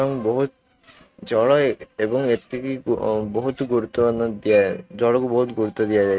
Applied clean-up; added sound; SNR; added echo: neural mask model RNNoise.